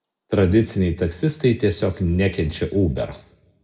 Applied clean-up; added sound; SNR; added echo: none; none; none; reverberation time 0.5 s.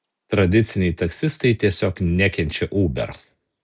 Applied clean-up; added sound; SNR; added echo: none; none; none; none.